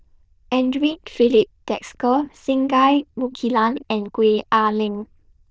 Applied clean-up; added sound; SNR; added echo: neural diffusion model UNIVERSE++.